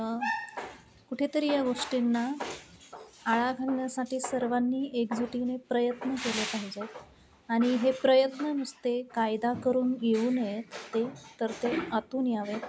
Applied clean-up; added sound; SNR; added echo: none; none; none; none.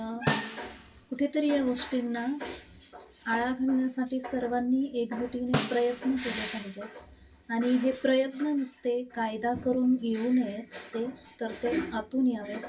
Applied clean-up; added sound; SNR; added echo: none; Snare drum; 7 dB; reverberation time 0.1 s.